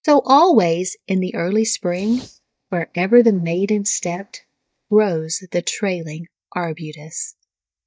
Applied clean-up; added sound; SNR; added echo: neural mask model DeepFilterNet 3.